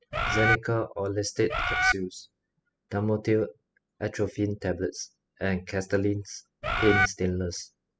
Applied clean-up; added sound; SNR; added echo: classical method spectral subtraction.